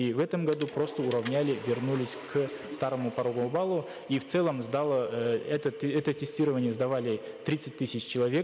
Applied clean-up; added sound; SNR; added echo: none; Toilet flush / Water; 19 dB; none.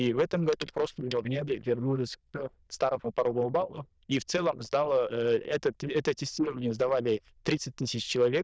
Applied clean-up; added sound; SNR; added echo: neural diffusion model UNIVERSE++.